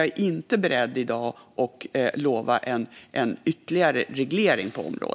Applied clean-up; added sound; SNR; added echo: none; none; none; none.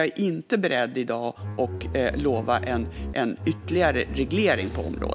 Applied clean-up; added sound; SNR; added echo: none; Bowed string instrument; 7 dB; none.